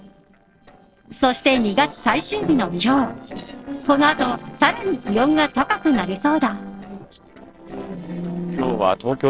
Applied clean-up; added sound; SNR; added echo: neural separator model SepFormer DNS4.